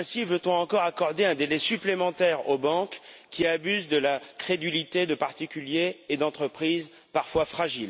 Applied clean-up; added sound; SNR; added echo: none; none; none; none.